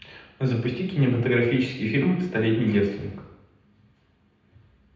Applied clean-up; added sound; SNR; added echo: none; none; none; reverberation time 0.9 s.